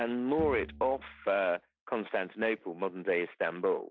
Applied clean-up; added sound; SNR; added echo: none; Bowed string instrument; 15 dB; none.